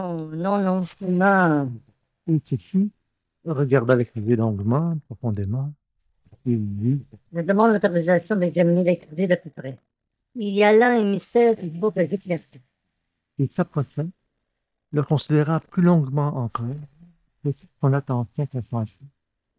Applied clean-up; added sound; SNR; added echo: neural mask model DeepFilterNet 3.